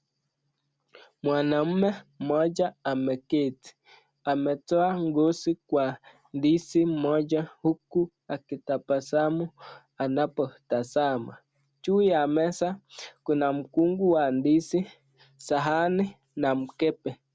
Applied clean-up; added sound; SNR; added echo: none; none; none; none.